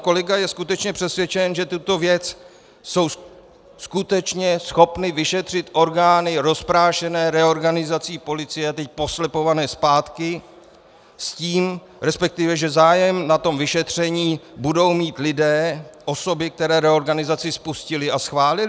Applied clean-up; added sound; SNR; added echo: none; none; none; none.